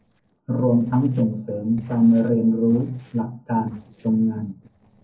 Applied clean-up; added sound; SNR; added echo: neural separator model SepFormer DNS4.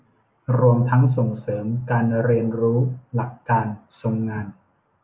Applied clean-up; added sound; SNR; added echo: none; none; none; none.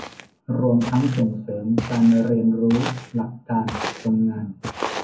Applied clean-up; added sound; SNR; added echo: none; Walk, footsteps; 11 dB; reverberation time 0.4 s.